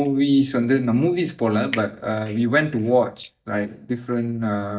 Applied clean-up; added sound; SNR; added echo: neural mask model DeepFilterNet 3.